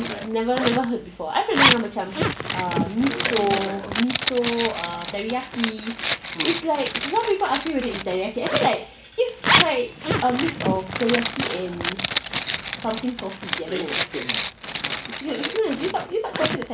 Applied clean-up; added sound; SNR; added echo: none; Zipper (clothing); 1 dB; none.